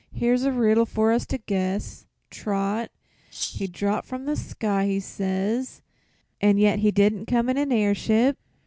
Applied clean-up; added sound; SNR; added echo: none; Rattle (instrument); 10 dB; none.